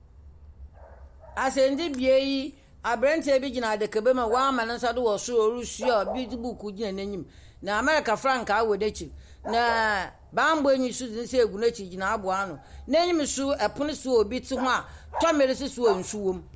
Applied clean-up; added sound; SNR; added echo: none; Bark; 17 dB; none.